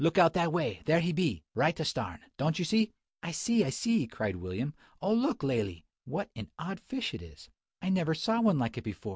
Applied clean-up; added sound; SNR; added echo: none; none; none; none.